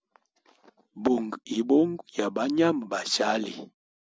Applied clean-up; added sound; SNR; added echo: none; none; none; none.